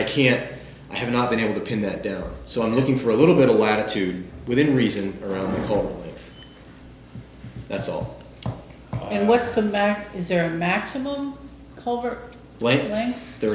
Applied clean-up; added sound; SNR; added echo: none; none; none; none.